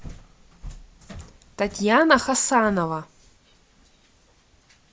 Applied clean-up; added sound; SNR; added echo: none; none; none; none.